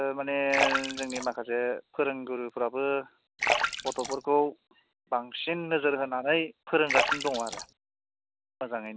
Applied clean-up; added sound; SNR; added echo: none; Splash, splatter; 3 dB; none.